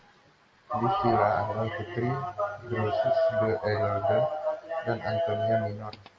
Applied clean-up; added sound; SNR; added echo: none; none; none; none.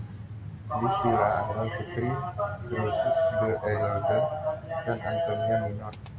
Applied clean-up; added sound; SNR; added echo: none; Train; 13 dB; none.